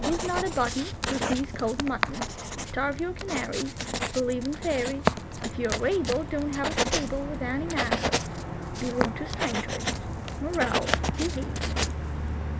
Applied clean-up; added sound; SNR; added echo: none; Writing; -1 dB; none.